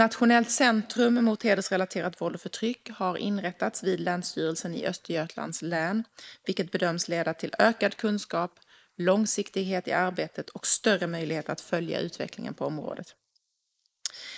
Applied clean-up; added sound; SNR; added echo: neural mask model Resemble Enhance denoiser.